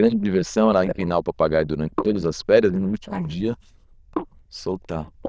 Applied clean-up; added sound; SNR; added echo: neural diffusion model UNIVERSE++.